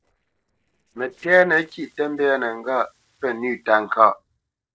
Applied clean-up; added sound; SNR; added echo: neural separator model SepFormer DNS4.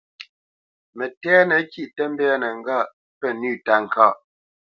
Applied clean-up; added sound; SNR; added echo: none; none; none; none.